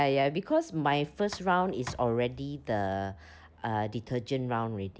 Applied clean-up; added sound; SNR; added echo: none; Tick; 16 dB; none.